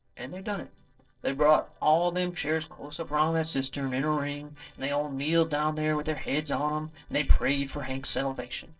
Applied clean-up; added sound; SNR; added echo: neural separator model SepFormer DNS4.